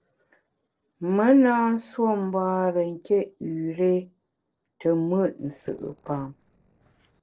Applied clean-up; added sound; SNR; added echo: neural separator model SepFormer DNS4.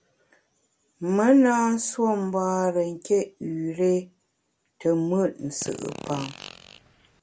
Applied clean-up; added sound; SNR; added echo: none; Fart; 16 dB; none.